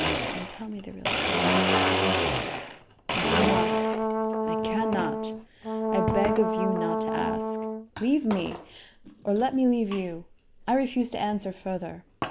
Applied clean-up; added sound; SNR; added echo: none; Brass instrument + Domestic sounds, home sounds; -2 dB; none.